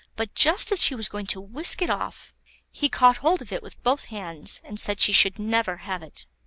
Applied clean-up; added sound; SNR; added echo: none; none; none; none.